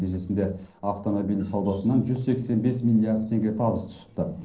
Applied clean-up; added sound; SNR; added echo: neural separator model SepFormer DNS4.